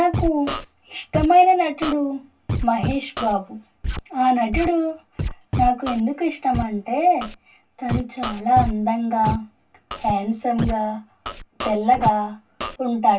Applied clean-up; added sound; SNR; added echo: none; Scratching (performance technique); 8 dB; reverberation time 0.1 s.